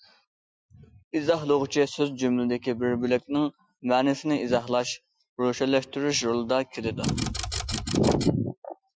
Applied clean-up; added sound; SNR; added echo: classical method Wiener filter.